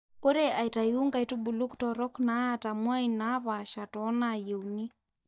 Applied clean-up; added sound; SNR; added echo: neural mask model DeepFilterNet 3.